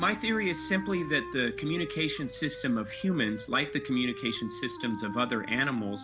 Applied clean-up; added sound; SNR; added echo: none; Wind instrument, woodwind instrument; 11 dB; none.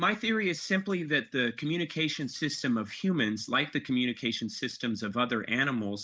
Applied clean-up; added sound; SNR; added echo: neural mask model Resemble Enhance denoiser.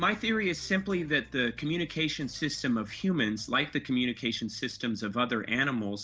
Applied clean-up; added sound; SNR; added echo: none; none; none; none.